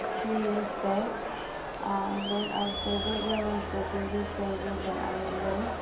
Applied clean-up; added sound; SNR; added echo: none; Crowd; 2 dB; reverberation time 0.7 s.